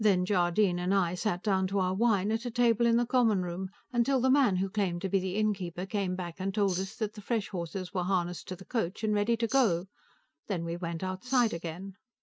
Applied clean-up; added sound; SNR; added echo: neural mask model RNNoise.